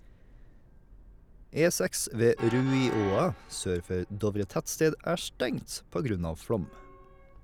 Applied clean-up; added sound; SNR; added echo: none; Train; 16 dB; none.